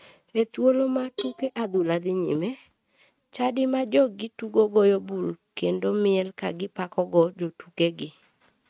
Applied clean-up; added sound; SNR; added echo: neural mask model RNNoise.